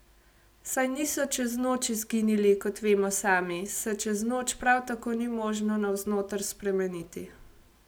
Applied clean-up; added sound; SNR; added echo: none; none; none; none.